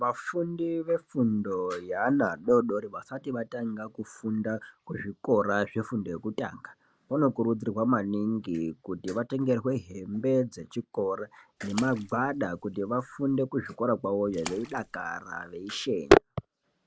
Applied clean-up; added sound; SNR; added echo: none; Splash, splatter; 18 dB; none.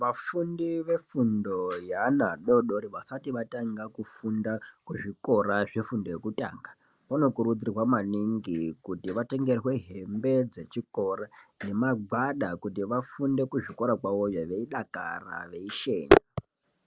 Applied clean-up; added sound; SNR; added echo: none; none; none; none.